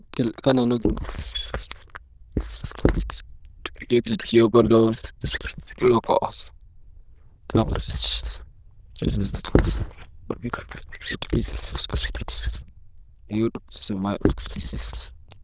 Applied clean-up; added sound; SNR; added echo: neural diffusion model UNIVERSE++.